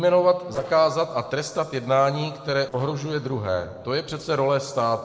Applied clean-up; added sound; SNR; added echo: neural separator model SepFormer DNS4.